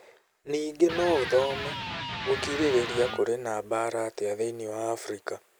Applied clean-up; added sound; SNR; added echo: none; Electric guitar; 7 dB; none.